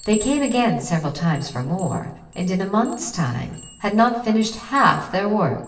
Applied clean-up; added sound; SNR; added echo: none; Chime; 19 dB; reverberation time 0.8 s.